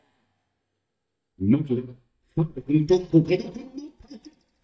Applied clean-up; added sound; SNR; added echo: neural mask model DeepFilterNet 3.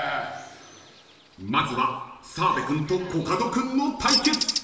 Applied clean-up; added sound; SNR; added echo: none; Bird; 7 dB; reverberation time 1.0 s.